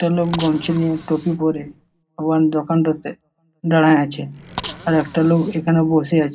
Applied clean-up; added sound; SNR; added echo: none; Bicycle; 14 dB; reverberation time 0.3 s.